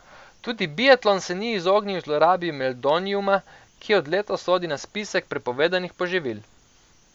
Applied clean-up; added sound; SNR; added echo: none; none; none; none.